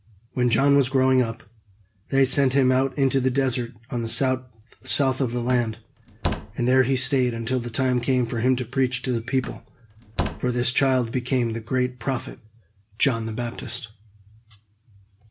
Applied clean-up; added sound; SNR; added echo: none; Slam; 10 dB; none.